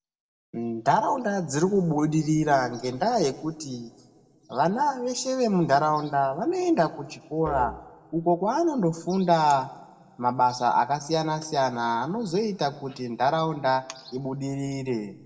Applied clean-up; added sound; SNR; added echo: none; Musical instrument; 17 dB; reverberation time 1.0 s.